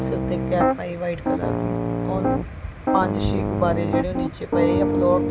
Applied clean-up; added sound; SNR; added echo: none; Piano; -2 dB; none.